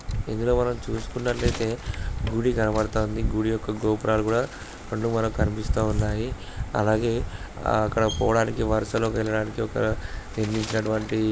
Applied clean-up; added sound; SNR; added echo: none; Bird; 20 dB; none.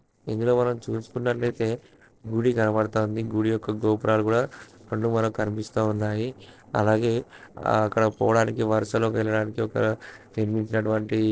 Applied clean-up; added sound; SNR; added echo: neural separator model SepFormer DNS4.